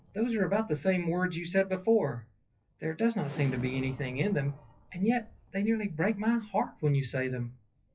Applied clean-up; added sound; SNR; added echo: classical method WPE with log-MMSE.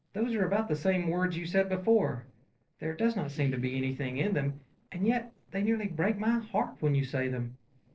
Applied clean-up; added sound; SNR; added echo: neural separator model SepFormer DNS4.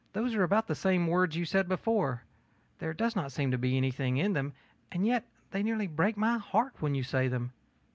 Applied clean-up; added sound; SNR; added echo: none; none; none; none.